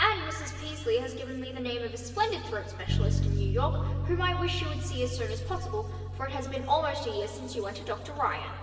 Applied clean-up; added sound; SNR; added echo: none; Bass guitar; 1 dB; reverberation time 2.3 s.